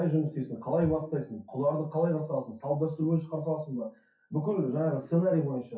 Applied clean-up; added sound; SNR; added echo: classical method WPE with log-MMSE.